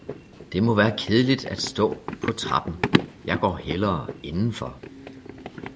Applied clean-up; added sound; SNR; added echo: none; Run; 6 dB; none.